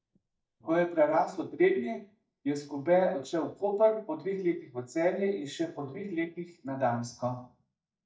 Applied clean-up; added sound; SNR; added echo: neural mask model DeepFilterNet 3.